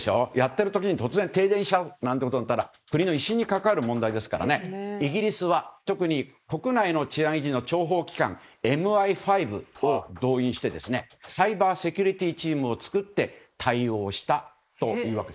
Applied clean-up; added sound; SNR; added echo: neural mask model Resemble Enhance denoiser.